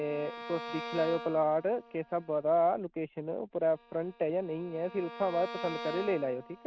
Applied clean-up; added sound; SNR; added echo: none; Bowed string instrument; 12 dB; none.